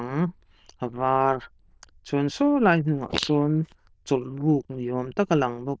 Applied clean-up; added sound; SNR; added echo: neural diffusion model UNIVERSE++.